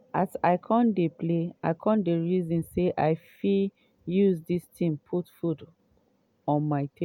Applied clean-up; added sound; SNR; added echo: none; none; none; none.